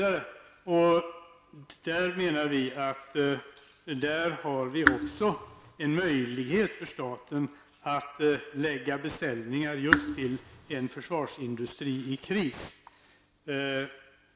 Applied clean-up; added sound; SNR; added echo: none; Raindrop / Drip; -1 dB; none.